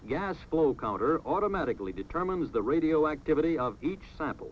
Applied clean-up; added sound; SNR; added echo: none; none; none; none.